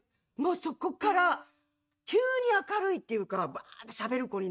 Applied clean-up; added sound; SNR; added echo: neural mask model RNNoise.